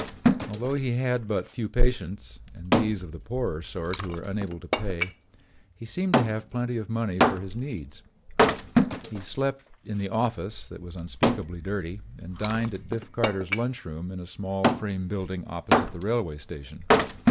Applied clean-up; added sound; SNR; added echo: none; Wood; 0 dB; none.